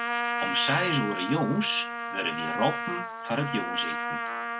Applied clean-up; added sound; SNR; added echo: none; Trumpet; 2 dB; none.